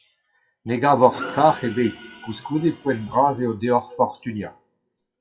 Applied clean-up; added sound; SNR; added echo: classical method WPE with log-MMSE.